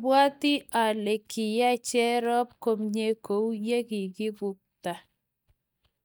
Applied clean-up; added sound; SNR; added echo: neural mask model DeepFilterNet 3.